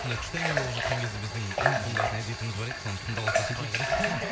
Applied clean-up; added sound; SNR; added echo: none; Water tap, faucet / Water; -2 dB; none.